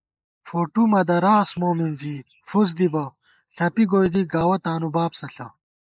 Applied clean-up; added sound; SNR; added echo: neural mask model Resemble Enhance denoiser.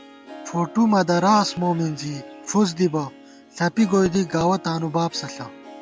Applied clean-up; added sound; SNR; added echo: none; Harp; 18 dB; none.